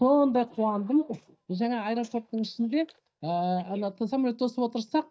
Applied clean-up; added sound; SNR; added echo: neural mask model DeepFilterNet 3.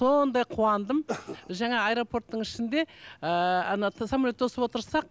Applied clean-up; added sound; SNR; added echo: none; none; none; none.